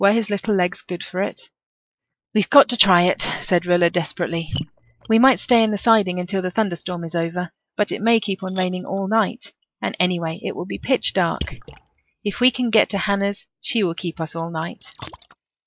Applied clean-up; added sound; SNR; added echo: neural mask model Resemble Enhance denoiser.